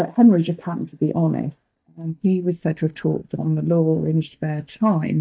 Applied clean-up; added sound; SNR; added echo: neural mask model DeepFilterNet 3.